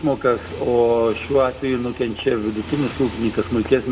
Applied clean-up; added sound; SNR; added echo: none; Motorcycle; 15 dB; reverberation time 0.9 s.